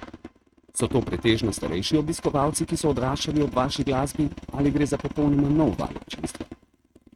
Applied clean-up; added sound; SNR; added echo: neural mask model RNNoise.